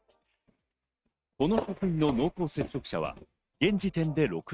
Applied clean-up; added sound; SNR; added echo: neural mask model RNNoise.